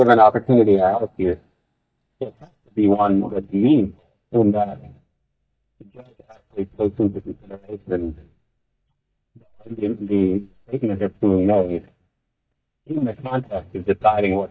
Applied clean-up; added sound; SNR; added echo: neural mask model DeepFilterNet 3.